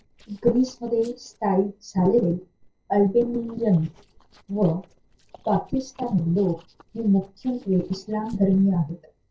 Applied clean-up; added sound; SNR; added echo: neural separator model SepFormer DNS4.